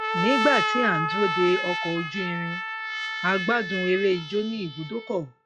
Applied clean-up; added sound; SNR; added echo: classical method log-MMSE.